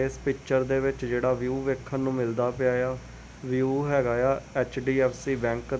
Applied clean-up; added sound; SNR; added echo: none; none; none; none.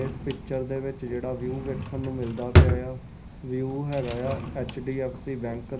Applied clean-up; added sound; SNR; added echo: none; Drawer open or close; -3 dB; reverberation time 0.5 s.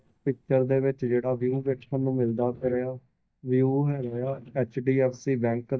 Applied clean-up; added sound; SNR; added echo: neural mask model DeepFilterNet 3.